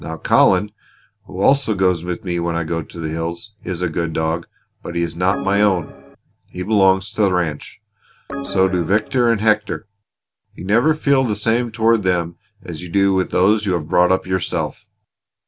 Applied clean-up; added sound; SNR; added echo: none; Organ; 9 dB; none.